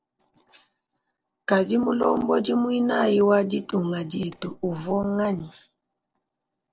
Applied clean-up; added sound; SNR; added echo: neural separator model SepFormer DNS4.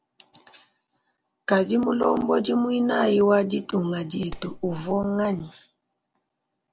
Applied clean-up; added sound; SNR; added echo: none; Clapping; 16 dB; none.